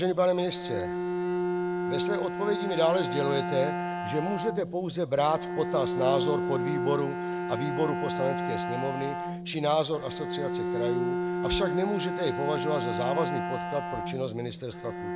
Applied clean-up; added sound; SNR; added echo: none; Bowed string instrument; 2 dB; none.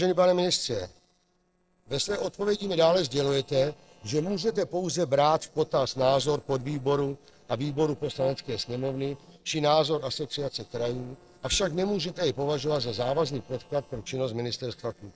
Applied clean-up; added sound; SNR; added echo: neural separator model SepFormer DNS4.